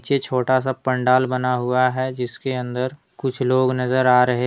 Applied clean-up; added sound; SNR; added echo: none; none; none; none.